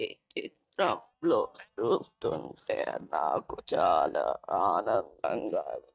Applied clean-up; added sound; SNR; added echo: neural mask model DeepFilterNet 3.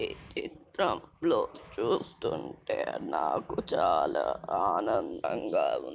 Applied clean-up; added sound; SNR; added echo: none; none; none; none.